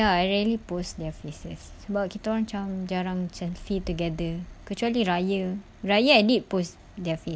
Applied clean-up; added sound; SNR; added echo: none; none; none; none.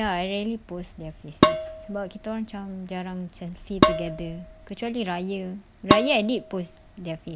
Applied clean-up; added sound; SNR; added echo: none; Dishes, pots, and pans; -5 dB; none.